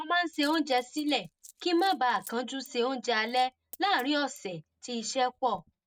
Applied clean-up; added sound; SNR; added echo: neural mask model RNNoise.